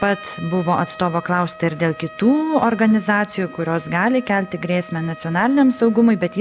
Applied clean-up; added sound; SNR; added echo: none; Trumpet; 19 dB; none.